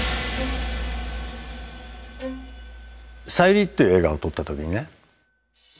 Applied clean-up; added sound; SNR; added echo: none; Bowed string instrument; 15 dB; none.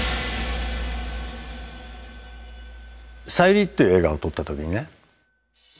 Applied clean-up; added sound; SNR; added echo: none; none; none; none.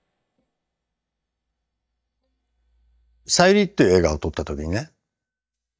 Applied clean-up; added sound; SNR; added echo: neural mask model DeepFilterNet 3.